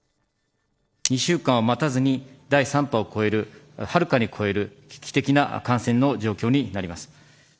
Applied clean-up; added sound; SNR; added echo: neural separator model SepFormer DNS4.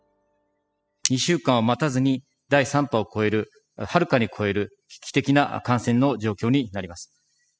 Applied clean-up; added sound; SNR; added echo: classical method spectral subtraction.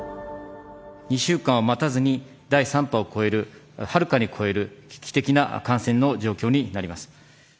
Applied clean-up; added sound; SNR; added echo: none; none; none; none.